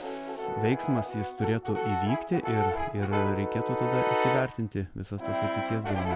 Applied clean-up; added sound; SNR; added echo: none; Brass instrument; 0 dB; none.